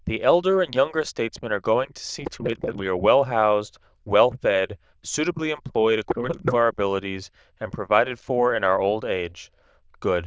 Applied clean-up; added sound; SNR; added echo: neural diffusion model UNIVERSE++.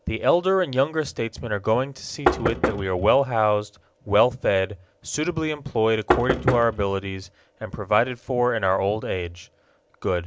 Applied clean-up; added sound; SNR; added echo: none; Knock; 3 dB; none.